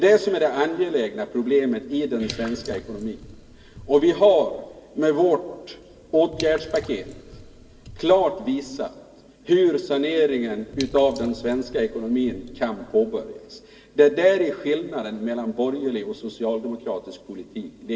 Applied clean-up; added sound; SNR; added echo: none; Drip / Water; 19 dB; reverberation time 2.1 s.